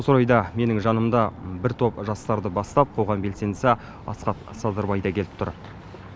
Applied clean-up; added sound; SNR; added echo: none; none; none; none.